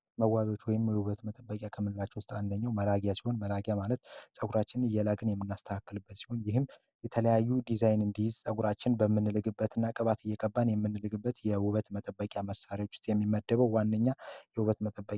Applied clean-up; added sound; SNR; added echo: none; none; none; none.